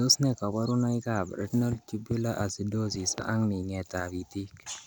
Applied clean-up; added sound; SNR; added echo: none; none; none; none.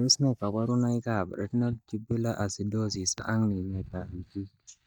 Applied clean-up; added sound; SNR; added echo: neural mask model DeepFilterNet 3.